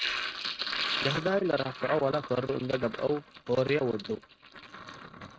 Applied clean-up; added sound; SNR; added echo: neural mask model RNNoise.